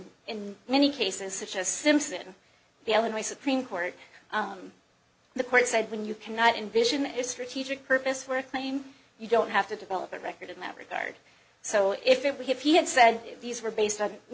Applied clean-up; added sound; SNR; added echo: none; none; none; none.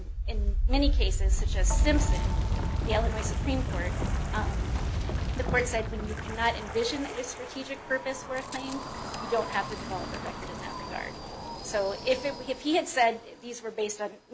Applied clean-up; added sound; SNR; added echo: none; Wind; -3 dB; none.